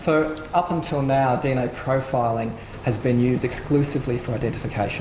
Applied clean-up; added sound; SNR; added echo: none; none; none; none.